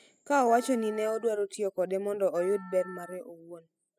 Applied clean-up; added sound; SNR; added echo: classical method spectral subtraction.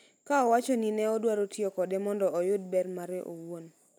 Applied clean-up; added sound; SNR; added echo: none; none; none; none.